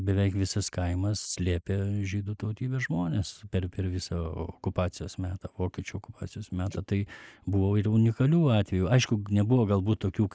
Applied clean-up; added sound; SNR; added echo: neural mask model Resemble Enhance denoiser.